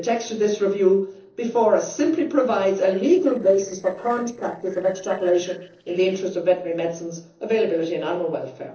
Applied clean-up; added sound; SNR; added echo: neural separator model SepFormer DNS4.